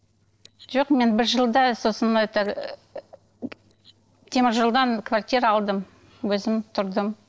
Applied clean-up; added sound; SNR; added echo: neural separator model SepFormer DNS4.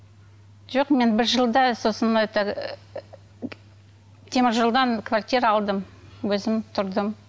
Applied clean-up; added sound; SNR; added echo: none; none; none; none.